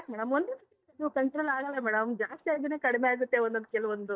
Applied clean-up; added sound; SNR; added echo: neural mask model DeepFilterNet 3.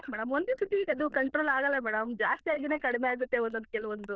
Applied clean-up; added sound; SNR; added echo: neural diffusion model UNIVERSE++.